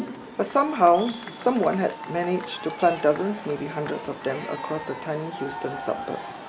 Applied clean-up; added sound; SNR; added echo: none; Crowd / Cheering; 11 dB; none.